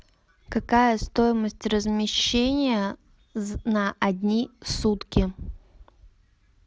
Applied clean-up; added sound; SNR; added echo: none; none; none; none.